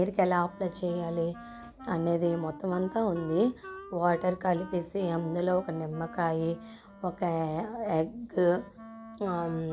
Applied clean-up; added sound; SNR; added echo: none; Wind instrument, woodwind instrument; 17 dB; none.